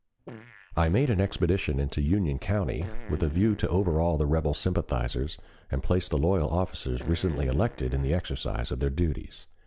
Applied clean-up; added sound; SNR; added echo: neural mask model Resemble Enhance denoiser.